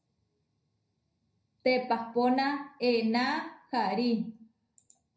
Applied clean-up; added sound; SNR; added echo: none; none; none; reverberation time 0.4 s.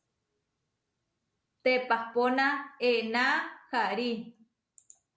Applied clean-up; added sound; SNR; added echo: none; none; none; none.